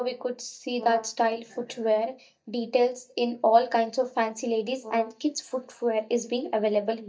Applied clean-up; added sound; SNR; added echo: neural mask model DeepFilterNet 3.